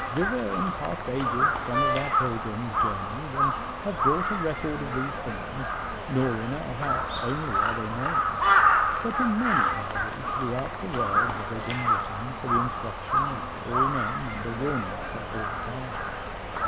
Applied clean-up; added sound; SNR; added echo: none; Wind instrument, woodwind instrument + Crow; -5 dB; none.